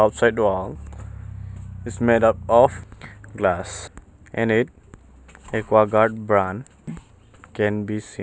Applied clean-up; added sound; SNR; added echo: none; none; none; none.